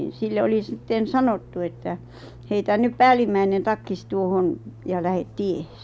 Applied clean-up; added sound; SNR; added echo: none; Fixed-wing aircraft, airplane; 20 dB; none.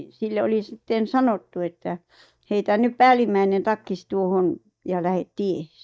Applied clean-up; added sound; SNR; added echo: neural mask model DeepFilterNet 3.